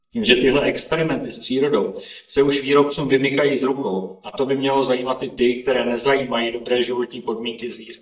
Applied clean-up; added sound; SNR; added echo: neural mask model DeepFilterNet 3.